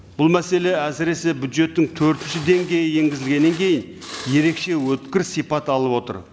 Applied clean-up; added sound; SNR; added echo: none; Glass; 18 dB; none.